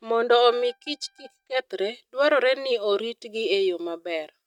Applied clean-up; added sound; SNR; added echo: neural mask model RNNoise.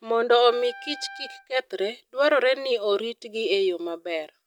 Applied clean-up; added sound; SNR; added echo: none; Wind instrument, woodwind instrument; 20 dB; none.